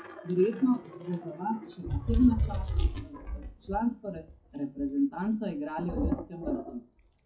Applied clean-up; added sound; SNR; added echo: classical method WPE with log-MMSE.